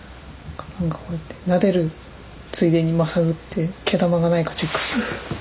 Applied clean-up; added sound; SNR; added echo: none; none; none; none.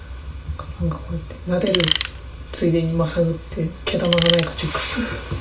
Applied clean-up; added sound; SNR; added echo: none; Tools; 1 dB; reverberation time 0.3 s.